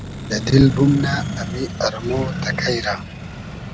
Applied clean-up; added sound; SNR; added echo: none; Accelerating, revving, vroom; 7 dB; none.